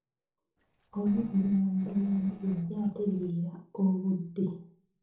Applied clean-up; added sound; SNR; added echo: neural separator model SepFormer DNS4.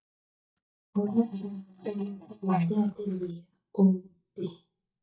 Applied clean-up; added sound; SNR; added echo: neural mask model DeepFilterNet 3.